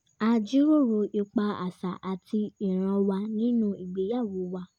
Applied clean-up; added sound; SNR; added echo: none; none; none; none.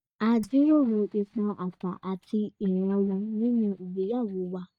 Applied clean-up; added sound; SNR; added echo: neural mask model DeepFilterNet 3.